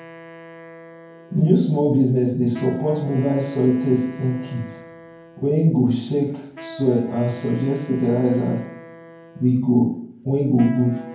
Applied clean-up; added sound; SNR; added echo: none; Wind instrument, woodwind instrument; 20 dB; reverberation time 0.9 s.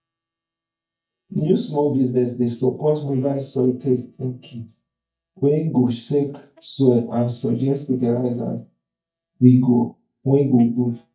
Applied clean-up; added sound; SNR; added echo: neural mask model DeepFilterNet 3.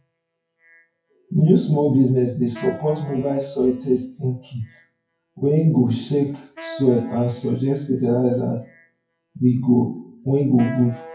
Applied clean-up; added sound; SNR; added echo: classical method WPE with log-MMSE.